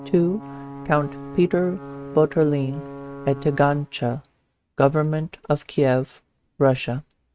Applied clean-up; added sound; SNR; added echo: neural mask model RNNoise.